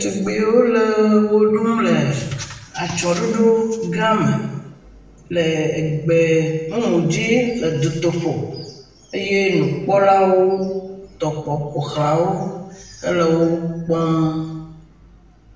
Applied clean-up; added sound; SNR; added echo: none; none; none; reverberation time 1.0 s.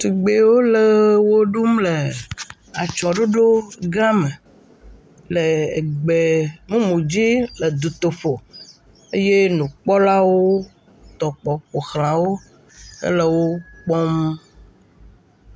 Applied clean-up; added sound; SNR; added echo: none; none; none; none.